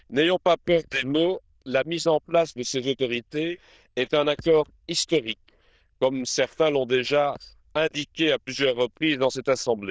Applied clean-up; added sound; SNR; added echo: neural diffusion model UNIVERSE++.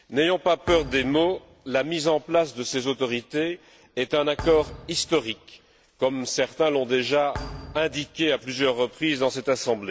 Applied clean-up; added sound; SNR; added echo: none; Thump, thud; 16 dB; none.